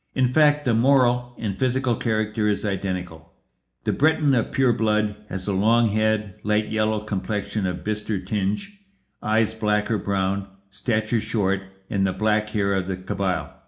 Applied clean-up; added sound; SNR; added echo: none; none; none; reverberation time 0.4 s.